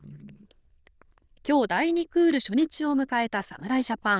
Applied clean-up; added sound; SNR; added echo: neural diffusion model UNIVERSE++.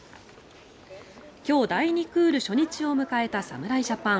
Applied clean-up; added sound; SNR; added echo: none; none; none; none.